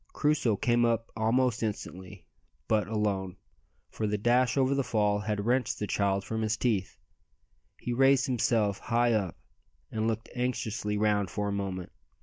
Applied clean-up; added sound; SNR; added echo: none; none; none; none.